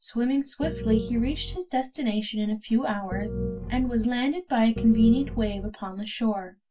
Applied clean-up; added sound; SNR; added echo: none; Piano; 6 dB; reverberation time 0.1 s.